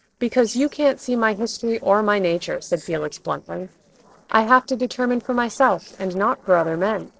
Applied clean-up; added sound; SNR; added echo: neural separator model SepFormer DNS4.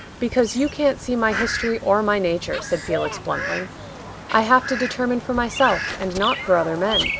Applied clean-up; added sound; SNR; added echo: none; Fowl + Bird vocalization, bird call, bird song; 8 dB; none.